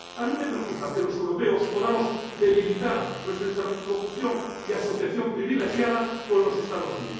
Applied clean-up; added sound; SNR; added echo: none; Fart; 16 dB; reverberation time 1.3 s.